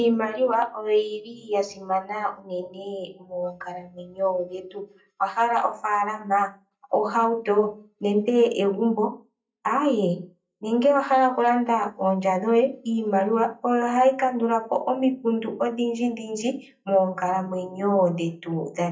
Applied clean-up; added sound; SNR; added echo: neural mask model DeepFilterNet 3.